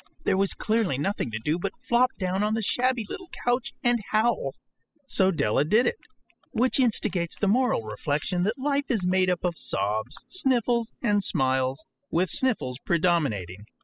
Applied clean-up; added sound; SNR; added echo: classical method spectral subtraction.